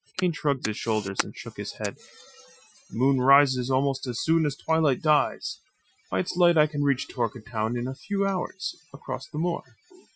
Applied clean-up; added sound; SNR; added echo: classical method Wiener filter.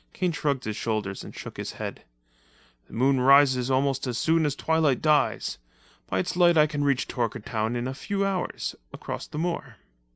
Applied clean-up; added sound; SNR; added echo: none; none; none; none.